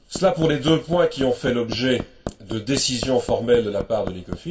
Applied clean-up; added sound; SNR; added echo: none; Hammer; 13 dB; reverberation time 0.2 s.